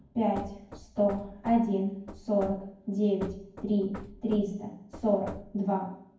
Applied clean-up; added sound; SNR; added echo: none; Knock / Wood; 16 dB; reverberation time 0.9 s.